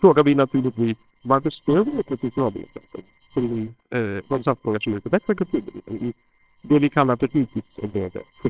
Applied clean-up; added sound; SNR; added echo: neural separator model SepFormer WHAMR!.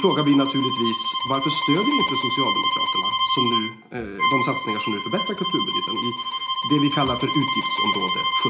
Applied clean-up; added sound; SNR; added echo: none; Bowed string instrument; -1 dB; reverberation time 0.4 s.